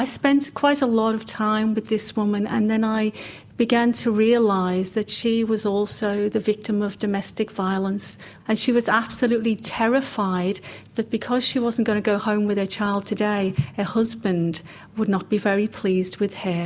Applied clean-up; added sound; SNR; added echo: none; none; none; none.